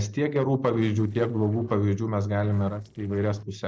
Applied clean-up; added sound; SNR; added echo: neural separator model SepFormer DNS4.